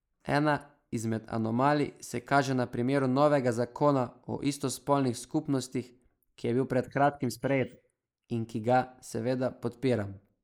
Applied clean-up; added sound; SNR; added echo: neural mask model Resemble Enhance denoiser.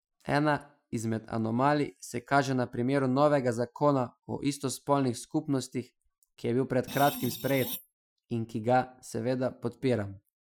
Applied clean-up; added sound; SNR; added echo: classical method Wiener filter.